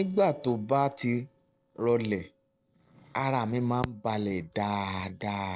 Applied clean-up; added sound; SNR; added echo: neural separator model SepFormer DNS4.